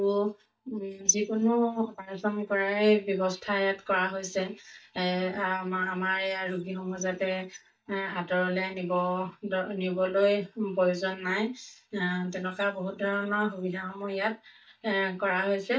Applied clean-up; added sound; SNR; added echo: neural mask model DeepFilterNet 3.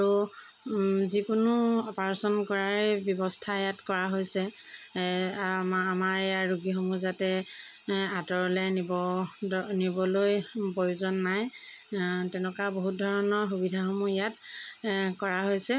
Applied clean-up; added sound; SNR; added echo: none; none; none; none.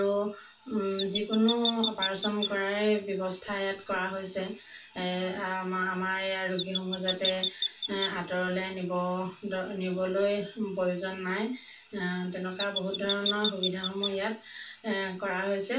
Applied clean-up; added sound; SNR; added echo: none; Chirp, tweet; -3 dB; reverberation time 0.2 s.